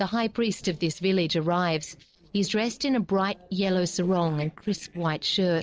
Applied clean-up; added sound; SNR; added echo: neural separator model SepFormer DNS4.